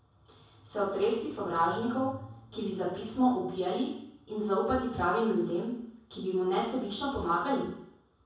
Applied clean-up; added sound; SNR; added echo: none; none; none; reverberation time 0.7 s.